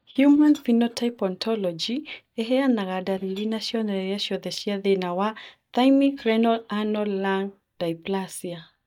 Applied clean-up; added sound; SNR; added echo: neural mask model DeepFilterNet 3.